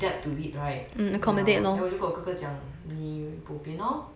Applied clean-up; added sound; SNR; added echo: none; none; none; none.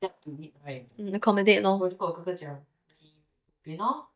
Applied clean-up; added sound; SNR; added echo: neural mask model DeepFilterNet 3.